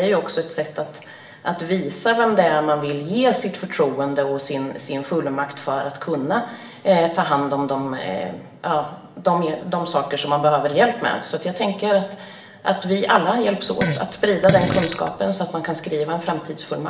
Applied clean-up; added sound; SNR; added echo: none; Fart; 4 dB; reverberation time 1.4 s.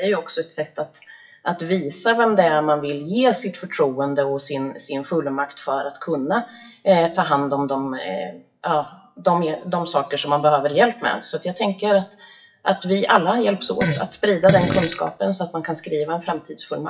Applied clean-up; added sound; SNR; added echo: classical method WPE with log-MMSE.